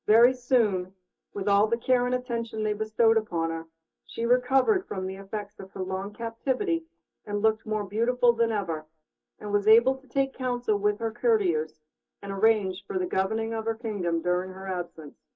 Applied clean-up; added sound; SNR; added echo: none; none; none; reverberation time 0.2 s.